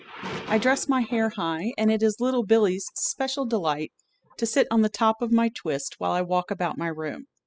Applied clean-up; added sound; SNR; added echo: classical method spectral subtraction.